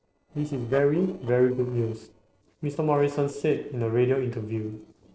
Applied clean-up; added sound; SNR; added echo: neural separator model SepFormer DNS4.